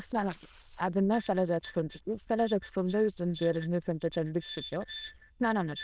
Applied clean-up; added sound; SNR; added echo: neural diffusion model UNIVERSE++.